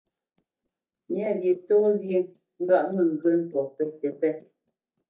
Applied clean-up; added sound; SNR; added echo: neural mask model DeepFilterNet 3.